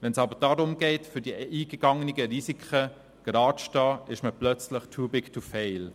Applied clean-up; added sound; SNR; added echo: none; none; none; none.